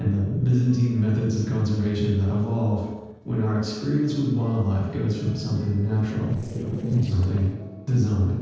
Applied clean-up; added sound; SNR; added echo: neural separator model SepFormer DNS4.